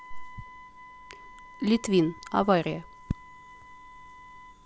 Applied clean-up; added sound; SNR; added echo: none; Wind instrument, woodwind instrument; 18 dB; none.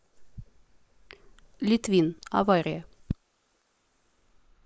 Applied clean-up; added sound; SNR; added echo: neural mask model Resemble Enhance denoiser.